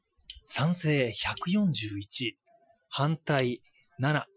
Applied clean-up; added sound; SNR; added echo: classical method Wiener filter.